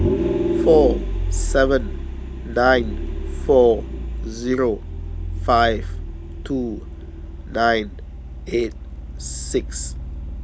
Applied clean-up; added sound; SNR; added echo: none; Vehicle; 3 dB; none.